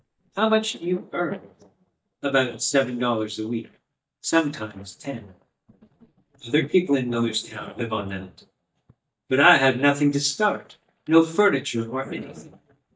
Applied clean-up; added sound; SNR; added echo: neural mask model DeepFilterNet 3.